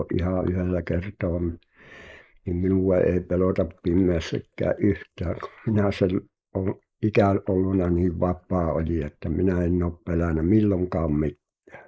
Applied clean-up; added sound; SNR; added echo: neural mask model Resemble Enhance denoiser.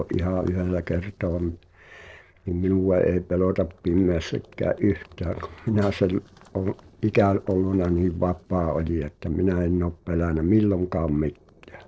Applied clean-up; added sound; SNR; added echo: neural separator model SepFormer DNS4.